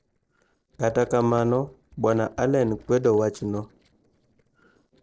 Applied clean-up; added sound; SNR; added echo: neural separator model SepFormer DNS4.